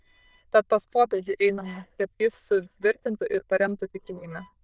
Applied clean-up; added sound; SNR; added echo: neural diffusion model UNIVERSE++.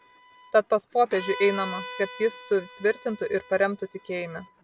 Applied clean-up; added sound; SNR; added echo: none; Bowed string instrument; 15 dB; none.